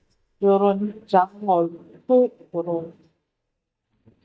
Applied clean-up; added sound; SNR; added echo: neural mask model DeepFilterNet 3.